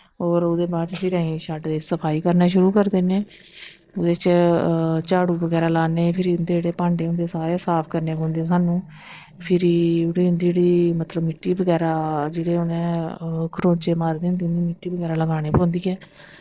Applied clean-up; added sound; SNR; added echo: neural separator model SepFormer DNS4.